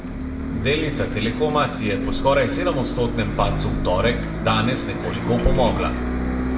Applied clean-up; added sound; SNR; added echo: none; Bus; 3 dB; reverberation time 0.6 s.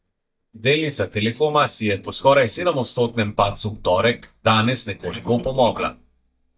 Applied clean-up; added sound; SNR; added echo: neural mask model DeepFilterNet 3.